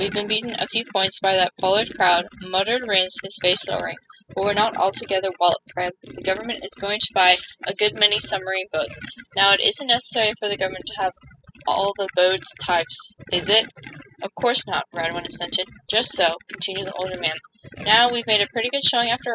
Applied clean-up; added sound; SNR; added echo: classical method spectral subtraction.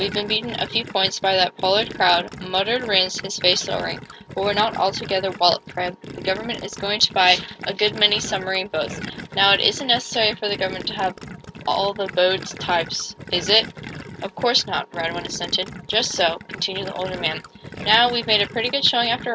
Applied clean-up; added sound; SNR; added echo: none; Gurgling; 13 dB; none.